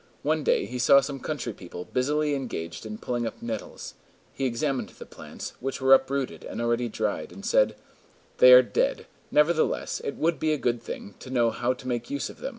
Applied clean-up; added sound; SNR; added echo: none; none; none; none.